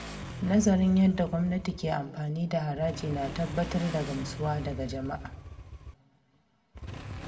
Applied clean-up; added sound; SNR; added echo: none; Motorcycle / Accelerating, revving, vroom; 11 dB; reverberation time 1.3 s.